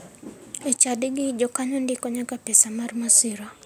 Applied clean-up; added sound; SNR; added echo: none; none; none; none.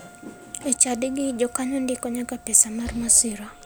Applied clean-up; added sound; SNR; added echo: none; Wind instrument, woodwind instrument + Slam; 20 dB; none.